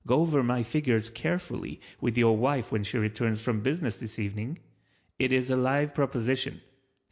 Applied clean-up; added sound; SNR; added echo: none; none; none; none.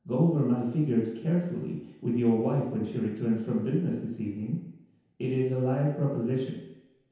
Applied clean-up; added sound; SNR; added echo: none; none; none; reverberation time 0.9 s.